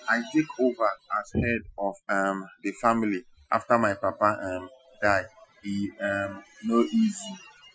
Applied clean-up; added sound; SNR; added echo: classical method Wiener filter.